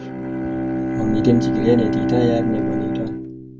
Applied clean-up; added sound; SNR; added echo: none; Bowed string instrument; -1 dB; reverberation time 0.1 s.